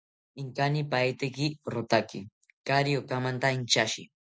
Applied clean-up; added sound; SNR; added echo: none; none; none; none.